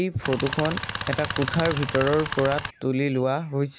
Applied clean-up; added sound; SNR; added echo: none; Tools; 4 dB; none.